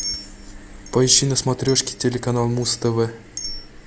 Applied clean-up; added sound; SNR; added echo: none; Chink, clink; 14 dB; none.